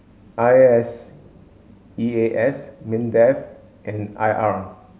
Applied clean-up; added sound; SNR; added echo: none; none; none; none.